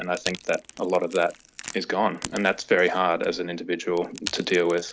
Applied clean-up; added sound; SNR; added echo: none; Crack / Crackle; 16 dB; none.